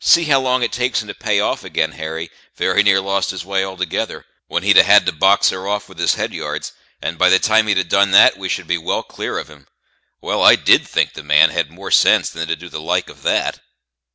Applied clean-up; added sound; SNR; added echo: none; none; none; none.